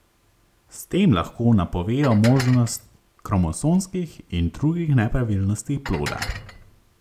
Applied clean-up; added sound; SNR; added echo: none; Dishes, pots, and pans; 13 dB; none.